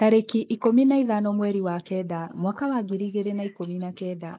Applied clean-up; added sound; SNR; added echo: neural mask model Resemble Enhance denoiser.